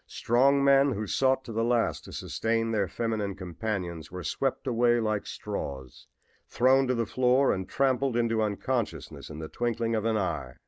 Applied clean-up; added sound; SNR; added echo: none; none; none; none.